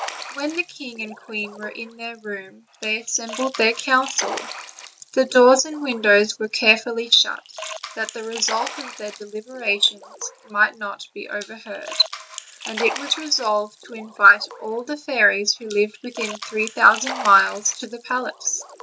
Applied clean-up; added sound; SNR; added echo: none; Splash, splatter; 14 dB; none.